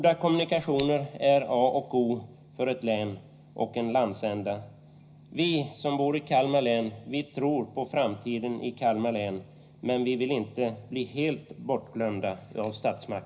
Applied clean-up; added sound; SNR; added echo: none; Scissors; 13 dB; reverberation time 0.4 s.